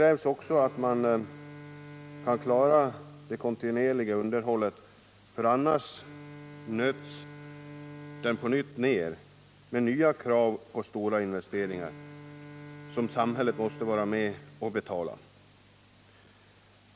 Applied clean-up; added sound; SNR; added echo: none; Bowed string instrument; 18 dB; none.